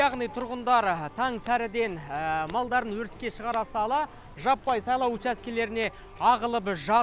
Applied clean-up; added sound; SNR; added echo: none; Tick + Scissors; 19 dB; none.